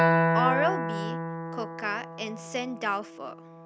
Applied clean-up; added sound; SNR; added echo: none; Acoustic guitar; -3 dB; none.